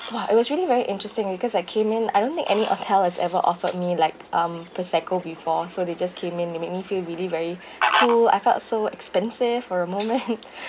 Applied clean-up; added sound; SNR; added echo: none; Fowl; 10 dB; none.